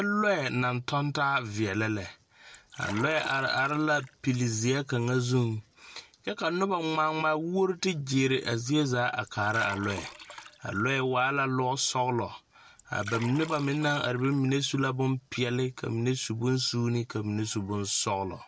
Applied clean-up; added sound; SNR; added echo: none; Liquid; 16 dB; none.